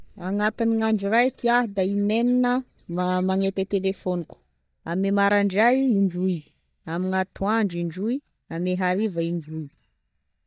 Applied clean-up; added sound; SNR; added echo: neural mask model DeepFilterNet 3.